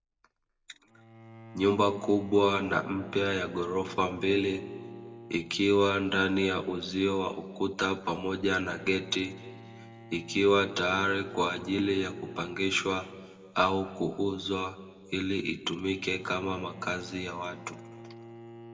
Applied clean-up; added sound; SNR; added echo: none; Bowed string instrument; 18 dB; reverberation time 1.1 s.